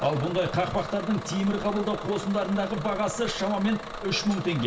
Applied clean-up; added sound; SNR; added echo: none; Bus / Engine; 11 dB; reverberation time 0.6 s.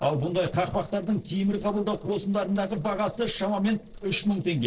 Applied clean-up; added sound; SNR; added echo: neural separator model SepFormer DNS4.